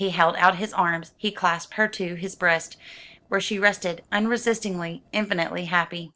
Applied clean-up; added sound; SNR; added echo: neural separator model SepFormer DNS4.